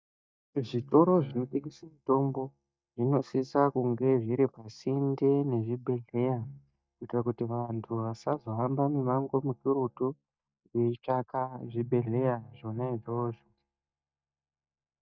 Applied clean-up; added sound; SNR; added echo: neural mask model DeepFilterNet 3.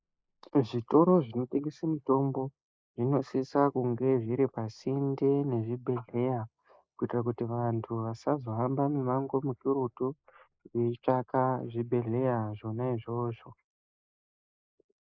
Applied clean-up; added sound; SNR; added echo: neural mask model Resemble Enhance denoiser.